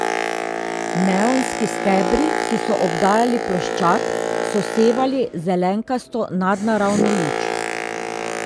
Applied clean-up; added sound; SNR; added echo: none; Boat, Water vehicle; 3 dB; none.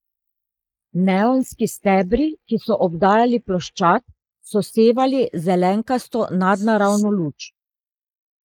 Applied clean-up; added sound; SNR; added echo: neural mask model Resemble Enhance denoiser.